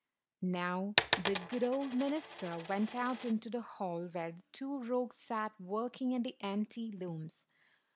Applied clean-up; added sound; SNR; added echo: none; Coin (dropping); -2 dB; none.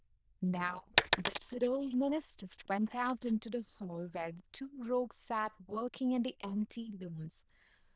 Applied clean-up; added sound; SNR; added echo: neural diffusion model UNIVERSE++.